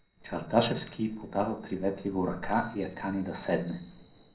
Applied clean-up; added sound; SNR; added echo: neural separator model SepFormer DNS4.